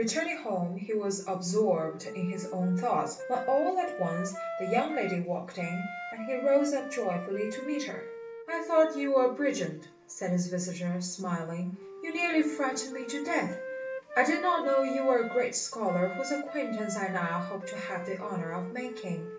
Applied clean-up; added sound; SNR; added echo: none; Wind instrument, woodwind instrument; 10 dB; reverberation time 0.3 s.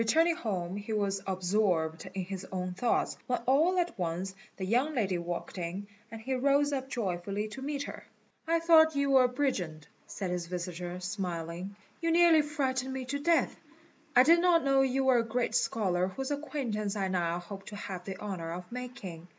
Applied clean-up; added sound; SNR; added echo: none; none; none; none.